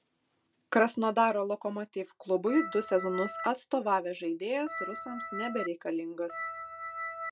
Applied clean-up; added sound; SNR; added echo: none; Organ; 7 dB; none.